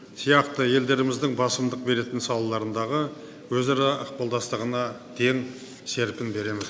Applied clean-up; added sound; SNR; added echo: none; none; none; none.